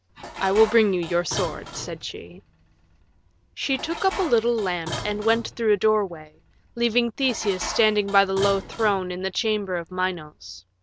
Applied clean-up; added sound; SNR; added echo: none; Dishes, pots, and pans; 13 dB; none.